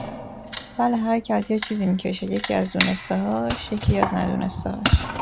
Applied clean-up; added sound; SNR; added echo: none; Wood; 7 dB; none.